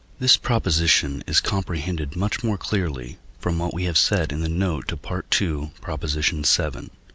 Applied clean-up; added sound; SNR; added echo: none; none; none; none.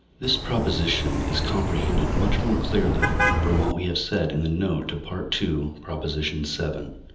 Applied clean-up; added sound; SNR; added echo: none; Car passing by; -2 dB; reverberation time 1.2 s.